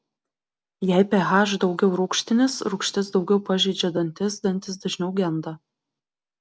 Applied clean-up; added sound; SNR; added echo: none; none; none; none.